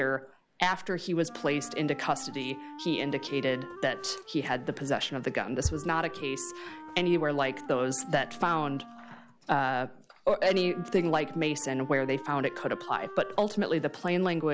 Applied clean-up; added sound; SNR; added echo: none; Wind instrument, woodwind instrument; 16 dB; none.